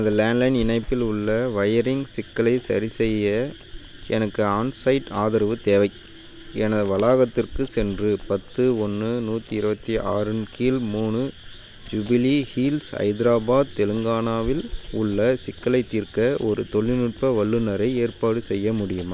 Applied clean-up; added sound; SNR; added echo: none; Chewing, mastication; 17 dB; none.